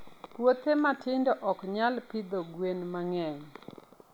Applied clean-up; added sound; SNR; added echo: none; none; none; none.